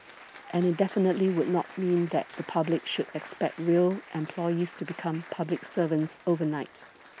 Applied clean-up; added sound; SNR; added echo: none; Applause; 19 dB; none.